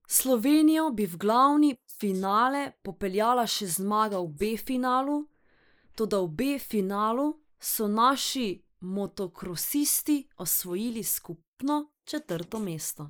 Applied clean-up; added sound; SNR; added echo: neural mask model Resemble Enhance denoiser.